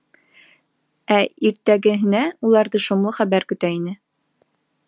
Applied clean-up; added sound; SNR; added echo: none; none; none; none.